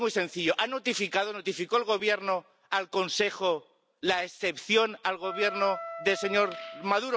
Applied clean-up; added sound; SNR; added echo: none; Wind instrument, woodwind instrument; 10 dB; none.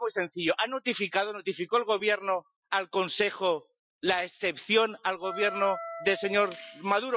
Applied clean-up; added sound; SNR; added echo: classical method Wiener filter.